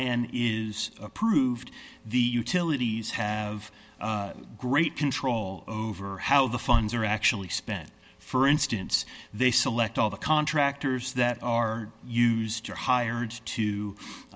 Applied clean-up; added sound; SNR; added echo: none; none; none; none.